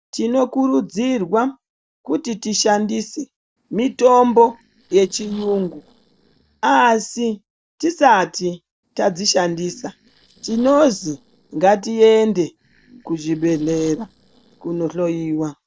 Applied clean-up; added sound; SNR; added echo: neural separator model SepFormer DNS4.